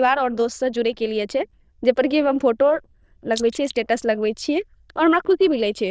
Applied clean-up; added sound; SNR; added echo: neural diffusion model UNIVERSE++.